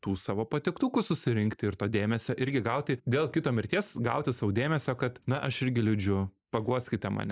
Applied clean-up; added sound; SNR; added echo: neural mask model Resemble Enhance denoiser.